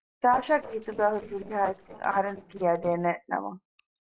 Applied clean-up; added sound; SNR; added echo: neural separator model SepFormer DNS4.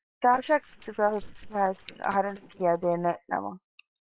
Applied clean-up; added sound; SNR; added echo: neural separator model SepFormer WHAM!.